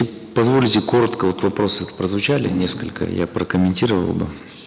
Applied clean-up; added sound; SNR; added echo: none; none; none; none.